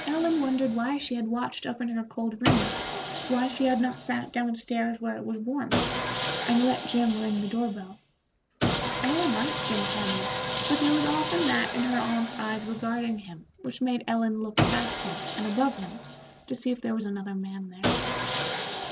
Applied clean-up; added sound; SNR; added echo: none; Sawing; 4 dB; none.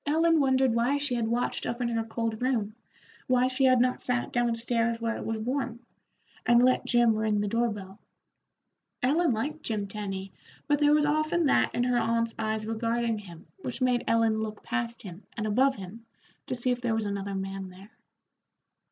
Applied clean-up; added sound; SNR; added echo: none; none; none; none.